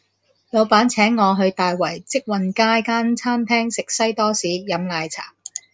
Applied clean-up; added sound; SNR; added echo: none; none; none; none.